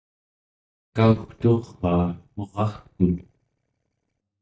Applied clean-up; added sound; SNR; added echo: neural mask model DeepFilterNet 3.